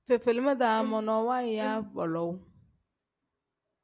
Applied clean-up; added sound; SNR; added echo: none; Bowed string instrument; 12 dB; none.